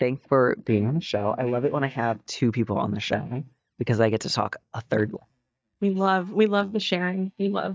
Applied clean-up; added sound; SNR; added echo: neural mask model DeepFilterNet 3.